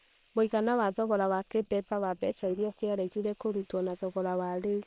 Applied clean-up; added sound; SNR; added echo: neural separator model SepFormer WHAM!.